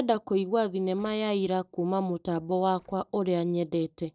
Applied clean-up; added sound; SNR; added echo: neural separator model SepFormer DNS4.